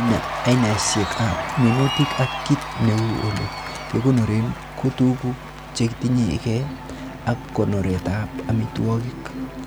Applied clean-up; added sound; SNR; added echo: none; Cheering; 9 dB; none.